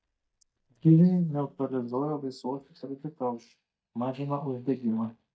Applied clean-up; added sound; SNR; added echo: neural mask model DeepFilterNet 3.